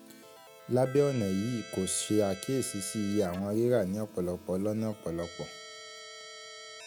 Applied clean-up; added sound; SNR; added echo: none; Keyboard (musical); 16 dB; none.